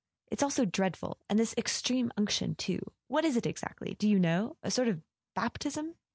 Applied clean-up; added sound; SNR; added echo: none; none; none; none.